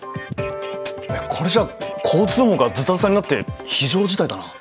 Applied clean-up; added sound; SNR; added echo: none; none; none; none.